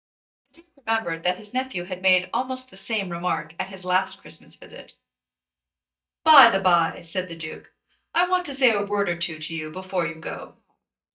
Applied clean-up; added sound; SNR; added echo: neural mask model DeepFilterNet 3.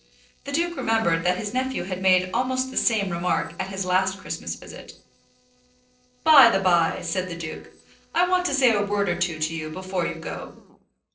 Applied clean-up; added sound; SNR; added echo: neural separator model SepFormer DNS4.